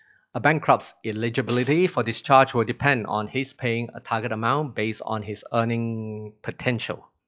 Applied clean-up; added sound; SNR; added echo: classical method log-MMSE.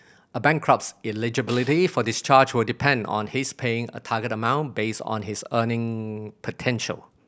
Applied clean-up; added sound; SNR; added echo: none; Snare drum; 18 dB; none.